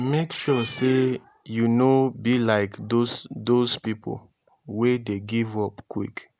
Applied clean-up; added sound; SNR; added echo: none; Cat; 15 dB; none.